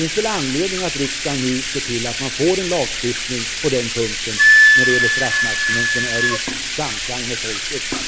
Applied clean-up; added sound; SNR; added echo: none; Wind instrument, woodwind instrument + Bathtub (filling or washing); -5 dB; none.